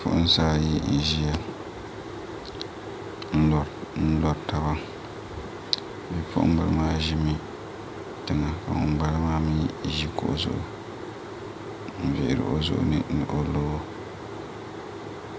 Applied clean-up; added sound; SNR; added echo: none; none; none; none.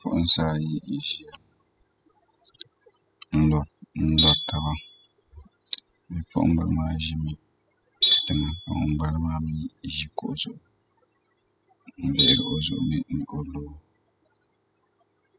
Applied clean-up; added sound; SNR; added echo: classical method spectral subtraction.